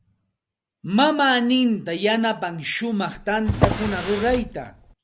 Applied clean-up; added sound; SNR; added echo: none; Drawer open or close; 3 dB; none.